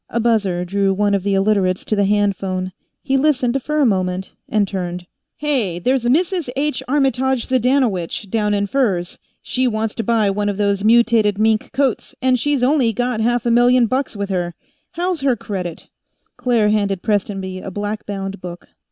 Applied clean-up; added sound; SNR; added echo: none; none; none; none.